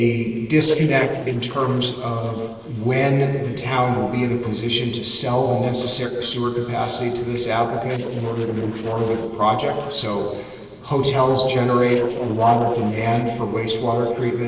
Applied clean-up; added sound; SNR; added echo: neural separator model SepFormer DNS4.